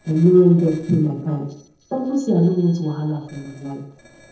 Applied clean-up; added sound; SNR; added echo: neural separator model SepFormer DNS4.